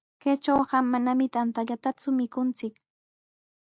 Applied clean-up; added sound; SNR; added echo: none; none; none; none.